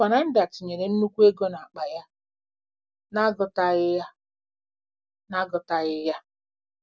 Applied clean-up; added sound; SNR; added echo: none; none; none; none.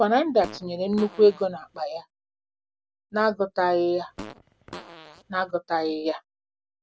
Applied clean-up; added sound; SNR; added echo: none; Fart; 18 dB; none.